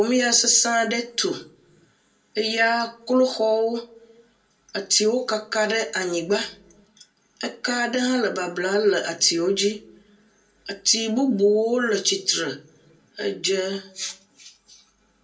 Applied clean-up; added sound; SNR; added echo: none; none; none; reverberation time 0.2 s.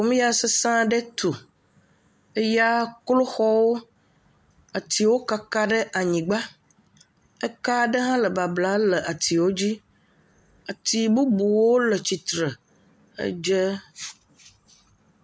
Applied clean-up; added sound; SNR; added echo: none; none; none; none.